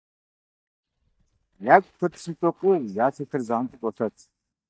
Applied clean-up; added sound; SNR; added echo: neural mask model DeepFilterNet 3.